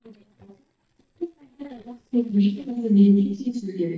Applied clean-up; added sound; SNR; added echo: neural mask model DeepFilterNet 3.